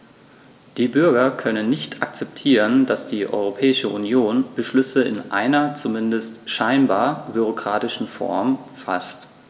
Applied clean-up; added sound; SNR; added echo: none; none; none; reverberation time 1.2 s.